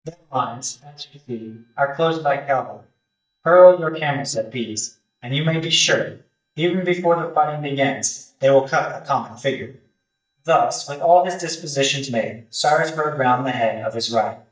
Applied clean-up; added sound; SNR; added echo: neural mask model DeepFilterNet 3.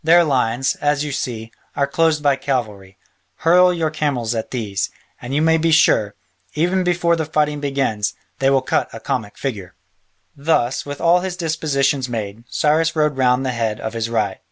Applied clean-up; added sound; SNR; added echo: none; none; none; none.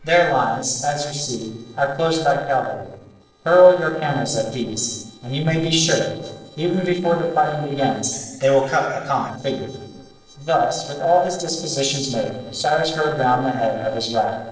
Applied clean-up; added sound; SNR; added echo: neural separator model SepFormer DNS4.